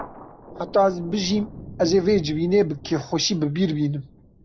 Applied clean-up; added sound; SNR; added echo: none; Thunder; 17 dB; none.